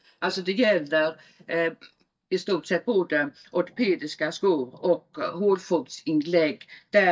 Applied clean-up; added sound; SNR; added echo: neural mask model DeepFilterNet 3.